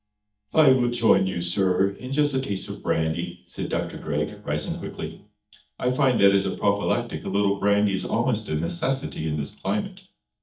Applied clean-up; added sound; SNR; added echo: neural mask model DeepFilterNet 3.